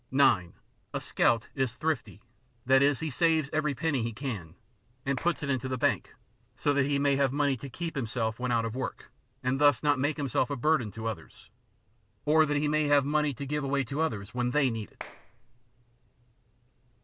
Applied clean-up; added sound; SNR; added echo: none; Clapping; 17 dB; none.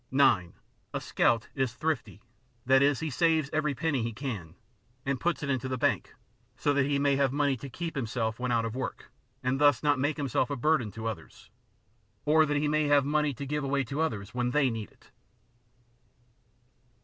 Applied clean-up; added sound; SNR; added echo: none; none; none; none.